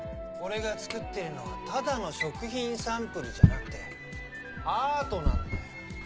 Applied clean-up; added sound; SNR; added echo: none; Drawer open or close; -1 dB; none.